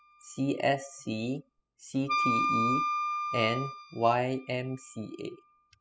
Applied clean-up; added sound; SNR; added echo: classical method spectral subtraction.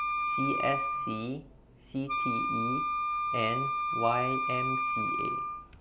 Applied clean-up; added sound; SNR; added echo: none; Wind instrument, woodwind instrument; -4 dB; none.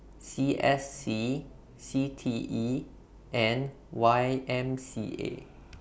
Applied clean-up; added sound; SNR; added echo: none; none; none; none.